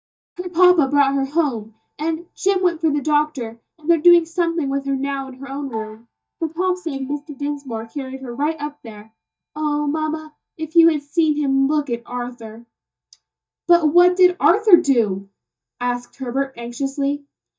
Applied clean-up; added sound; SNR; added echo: neural mask model DeepFilterNet 3.